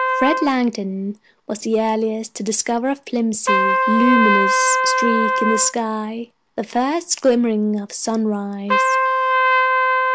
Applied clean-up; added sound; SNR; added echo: none; Trumpet; 0 dB; none.